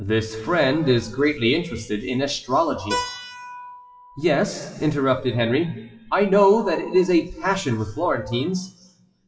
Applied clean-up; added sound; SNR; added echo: classical method WPE with log-MMSE.